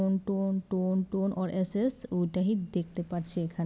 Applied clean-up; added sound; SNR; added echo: none; none; none; none.